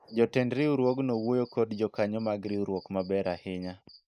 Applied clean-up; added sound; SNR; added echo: neural mask model Resemble Enhance denoiser.